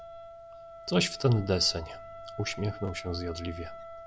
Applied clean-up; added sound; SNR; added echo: none; Wind instrument, woodwind instrument; 13 dB; none.